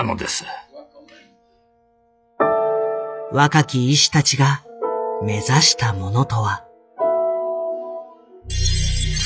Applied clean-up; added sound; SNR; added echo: classical method log-MMSE.